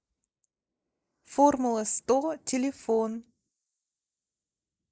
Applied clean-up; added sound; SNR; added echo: neural mask model Resemble Enhance denoiser.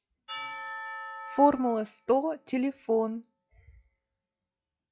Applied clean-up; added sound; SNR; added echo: classical method log-MMSE.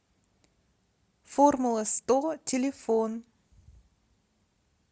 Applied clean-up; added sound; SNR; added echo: none; none; none; none.